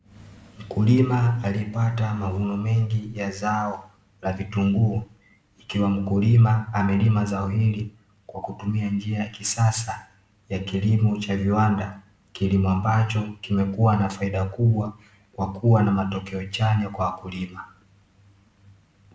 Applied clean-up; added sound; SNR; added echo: none; none; none; none.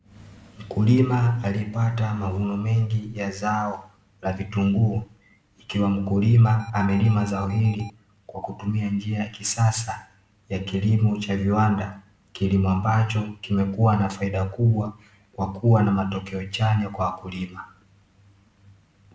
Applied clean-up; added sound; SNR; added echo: none; Alarm; 19 dB; none.